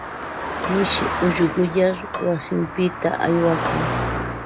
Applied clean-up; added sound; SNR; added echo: none; Cutlery, silverware / Dishes, pots, and pans + Car passing by; 4 dB; none.